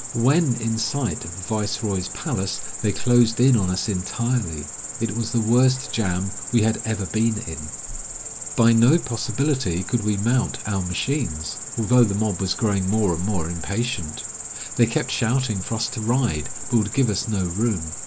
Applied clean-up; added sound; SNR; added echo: none; Cricket; 8 dB; none.